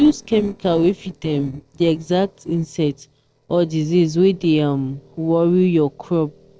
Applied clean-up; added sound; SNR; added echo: neural separator model SepFormer DNS4.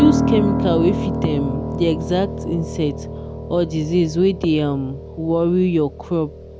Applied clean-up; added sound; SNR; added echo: none; Piano; 4 dB; none.